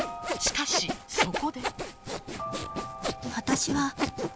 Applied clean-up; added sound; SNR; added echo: none; Sawing; 0 dB; none.